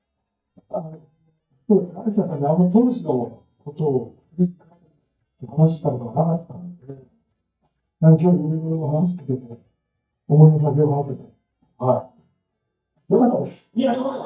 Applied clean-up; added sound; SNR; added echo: neural mask model DeepFilterNet 3.